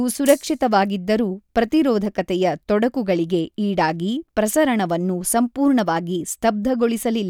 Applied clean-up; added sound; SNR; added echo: none; Rattle (instrument); 14 dB; none.